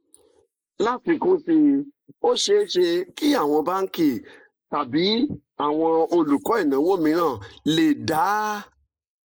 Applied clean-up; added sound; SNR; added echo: neural mask model Resemble Enhance denoiser.